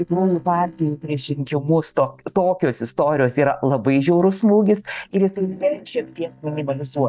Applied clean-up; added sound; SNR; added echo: neural mask model DeepFilterNet 3.